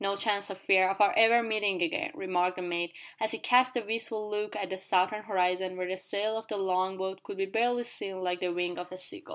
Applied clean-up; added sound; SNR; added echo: none; none; none; none.